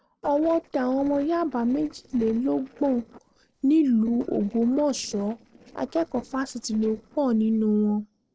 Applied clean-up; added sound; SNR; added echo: neural separator model SepFormer DNS4.